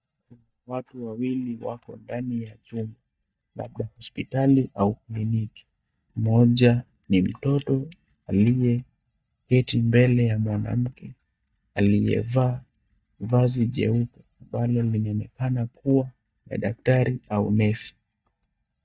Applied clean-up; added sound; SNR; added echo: neural mask model DeepFilterNet 3.